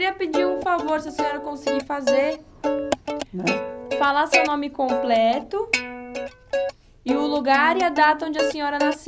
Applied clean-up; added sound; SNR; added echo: none; Plucked string instrument; 2 dB; none.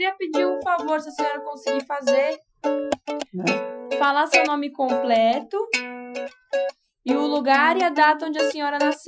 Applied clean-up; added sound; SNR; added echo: classical method Wiener filter.